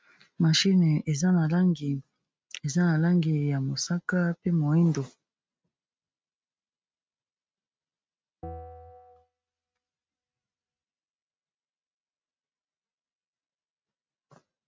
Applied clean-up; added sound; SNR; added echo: neural mask model RNNoise.